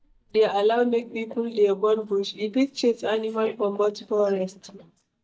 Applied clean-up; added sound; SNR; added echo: neural mask model DeepFilterNet 3.